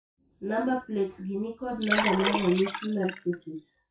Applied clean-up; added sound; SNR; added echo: classical method WPE with log-MMSE.